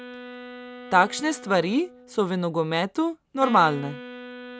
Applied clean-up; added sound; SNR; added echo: none; Wind instrument, woodwind instrument; 16 dB; none.